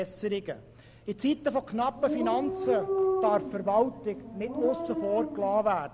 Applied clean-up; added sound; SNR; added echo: none; Dog; 5 dB; none.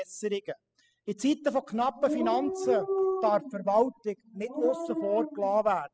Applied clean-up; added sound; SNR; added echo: classical method spectral subtraction.